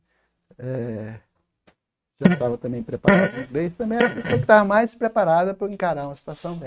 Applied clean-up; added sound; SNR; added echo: neural mask model RNNoise.